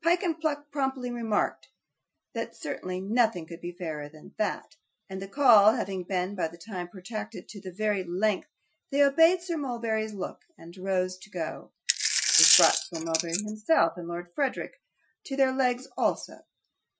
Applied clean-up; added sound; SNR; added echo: classical method Wiener filter.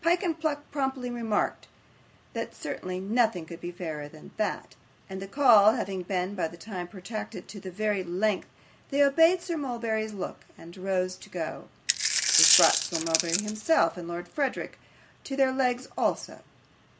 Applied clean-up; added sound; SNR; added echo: none; Coin (dropping); -2 dB; none.